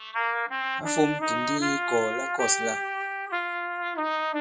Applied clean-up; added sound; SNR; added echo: classical method WPE with log-MMSE.